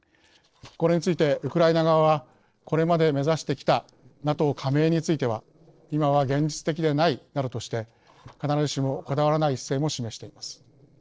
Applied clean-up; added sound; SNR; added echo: neural separator model SepFormer DNS4.